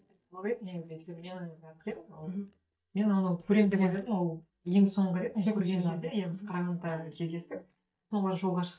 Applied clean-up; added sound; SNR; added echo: neural mask model DeepFilterNet 3.